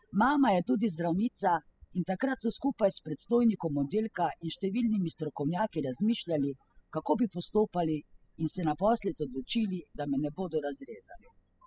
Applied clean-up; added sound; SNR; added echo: classical method spectral subtraction.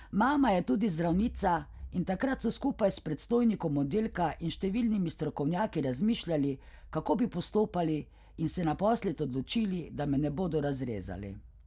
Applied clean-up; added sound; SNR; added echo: none; none; none; none.